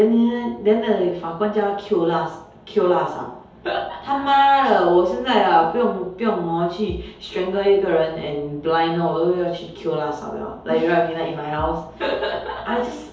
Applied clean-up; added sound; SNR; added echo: none; Bass drum; 15 dB; reverberation time 2.2 s.